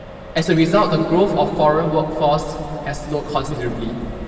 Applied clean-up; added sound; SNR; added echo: none; Accelerating, revving, vroom; 14 dB; reverberation time 2.6 s.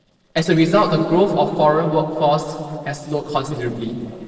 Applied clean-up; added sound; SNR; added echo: neural separator model SepFormer DNS4.